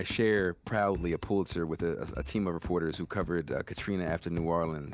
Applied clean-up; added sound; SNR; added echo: none; Marimba, xylophone / Wood + Run; 13 dB; none.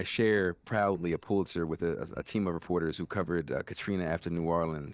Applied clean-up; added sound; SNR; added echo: neural separator model SepFormer DNS4.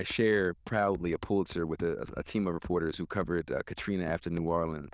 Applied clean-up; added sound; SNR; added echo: neural diffusion model UNIVERSE++.